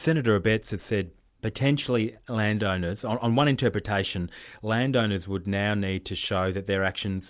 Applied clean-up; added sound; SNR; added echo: none; none; none; none.